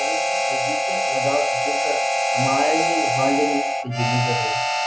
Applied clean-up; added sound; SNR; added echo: none; Harmonica; -5 dB; none.